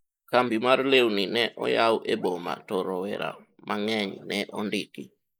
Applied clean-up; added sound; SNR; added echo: neural mask model Resemble Enhance denoiser.